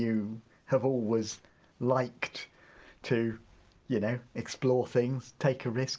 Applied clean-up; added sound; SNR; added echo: none; none; none; none.